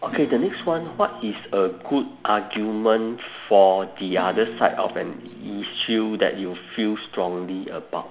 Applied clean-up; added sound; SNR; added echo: none; Acoustic guitar / Strum; 19 dB; none.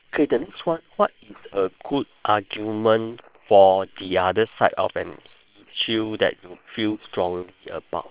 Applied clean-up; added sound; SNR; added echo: neural separator model SepFormer WHAM!.